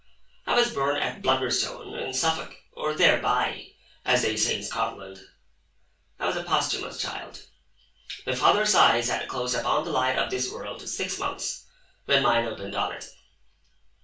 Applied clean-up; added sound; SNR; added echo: none; none; none; reverberation time 0.3 s.